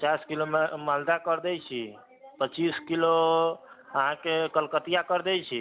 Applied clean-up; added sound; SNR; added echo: none; none; none; none.